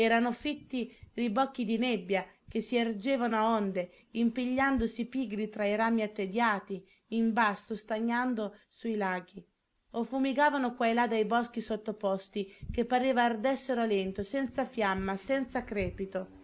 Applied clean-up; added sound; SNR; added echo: none; none; none; none.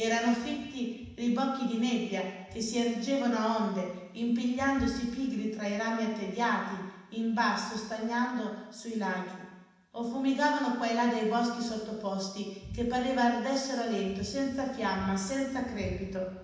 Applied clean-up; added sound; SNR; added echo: none; none; none; reverberation time 1.1 s.